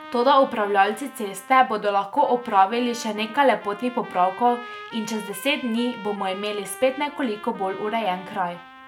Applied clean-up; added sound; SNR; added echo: none; Trumpet; 17 dB; none.